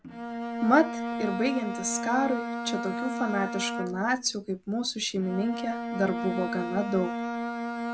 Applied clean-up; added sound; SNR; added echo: none; Bowed string instrument; 4 dB; none.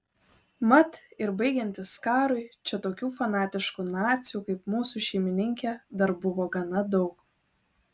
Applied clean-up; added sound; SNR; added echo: none; none; none; none.